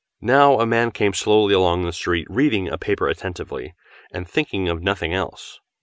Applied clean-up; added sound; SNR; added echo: none; none; none; none.